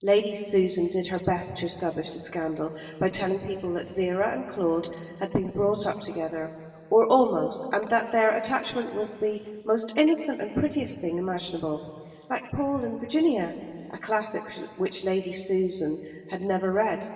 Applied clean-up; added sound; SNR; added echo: none; none; none; reverberation time 2.6 s.